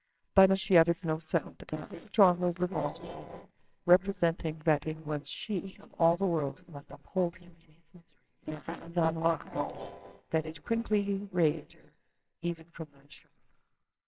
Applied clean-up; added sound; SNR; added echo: neural separator model SepFormer WHAMR!.